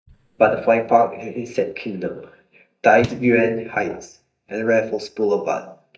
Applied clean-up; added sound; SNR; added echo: neural mask model DeepFilterNet 3.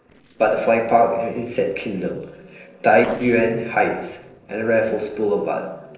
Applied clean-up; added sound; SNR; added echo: neural separator model SepFormer DNS4.